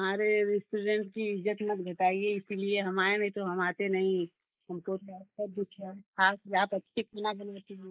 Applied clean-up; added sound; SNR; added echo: neural mask model Resemble Enhance denoiser.